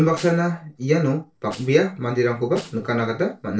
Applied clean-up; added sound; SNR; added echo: neural separator model SepFormer DNS4.